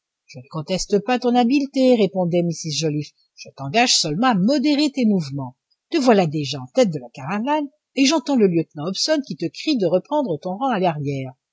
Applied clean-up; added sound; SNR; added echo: none; none; none; none.